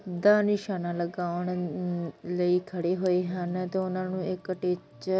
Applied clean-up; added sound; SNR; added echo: none; none; none; none.